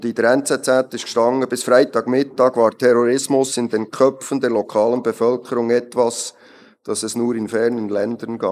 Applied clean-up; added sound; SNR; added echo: neural mask model Resemble Enhance denoiser.